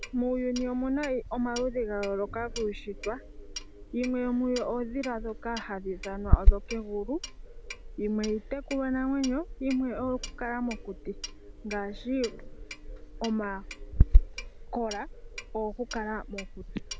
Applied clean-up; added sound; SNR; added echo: none; Clock; -2 dB; none.